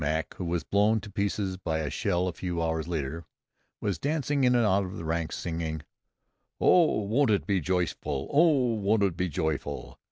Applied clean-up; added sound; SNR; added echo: none; none; none; none.